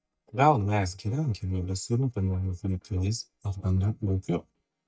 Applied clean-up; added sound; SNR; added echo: neural mask model DeepFilterNet 3.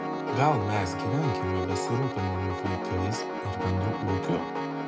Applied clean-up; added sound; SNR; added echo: none; Piano; 1 dB; none.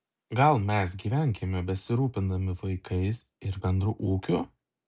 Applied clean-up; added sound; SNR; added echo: none; none; none; none.